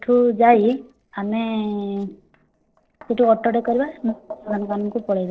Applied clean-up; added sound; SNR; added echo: neural separator model SepFormer DNS4.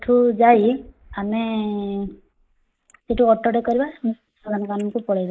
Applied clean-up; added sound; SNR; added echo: neural mask model Resemble Enhance denoiser.